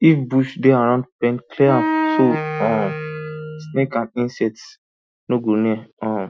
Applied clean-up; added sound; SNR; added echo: classical method Wiener filter.